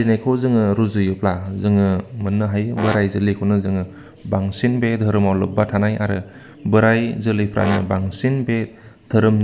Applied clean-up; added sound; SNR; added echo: none; Brass instrument; 15 dB; none.